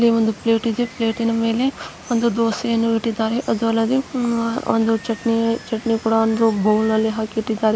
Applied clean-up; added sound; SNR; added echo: none; Water; 20 dB; none.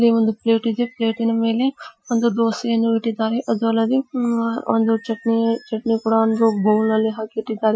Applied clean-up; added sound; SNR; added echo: classical method Wiener filter.